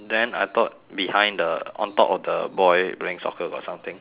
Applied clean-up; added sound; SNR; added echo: none; none; none; none.